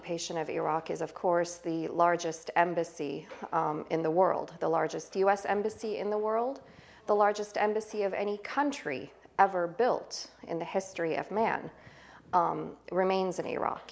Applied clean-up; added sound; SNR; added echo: none; none; none; none.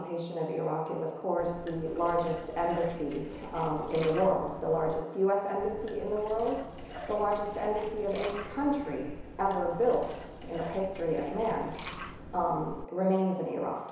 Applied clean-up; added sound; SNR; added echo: none; Liquid; 12 dB; reverberation time 1.0 s.